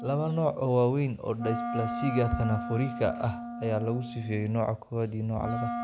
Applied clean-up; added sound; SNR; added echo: none; Wind instrument, woodwind instrument; 8 dB; none.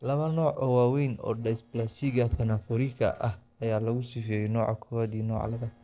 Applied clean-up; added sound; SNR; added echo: neural separator model SepFormer DNS4.